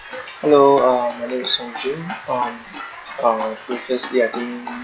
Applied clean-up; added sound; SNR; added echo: classical method log-MMSE.